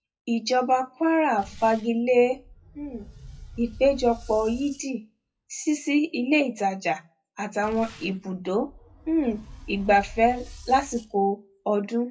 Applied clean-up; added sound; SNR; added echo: classical method WPE with log-MMSE.